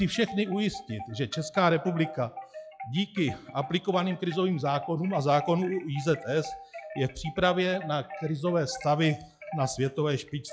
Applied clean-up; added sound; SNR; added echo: classical method log-MMSE.